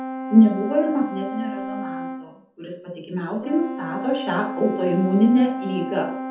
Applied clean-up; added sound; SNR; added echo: none; Brass instrument; 9 dB; reverberation time 0.6 s.